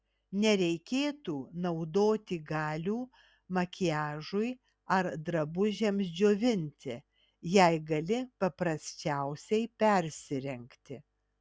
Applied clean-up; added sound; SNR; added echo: none; none; none; none.